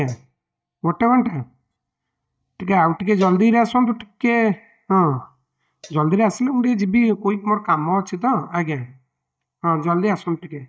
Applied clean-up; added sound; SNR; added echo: neural mask model DeepFilterNet 3.